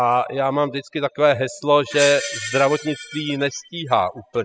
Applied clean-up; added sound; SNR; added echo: classical method spectral subtraction.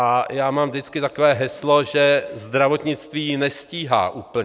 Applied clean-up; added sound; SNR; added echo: none; none; none; none.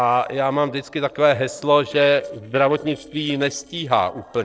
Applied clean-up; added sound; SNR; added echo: neural separator model SepFormer DNS4.